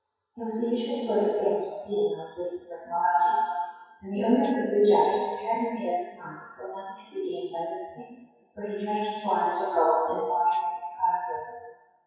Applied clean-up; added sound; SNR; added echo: classical method WPE with log-MMSE.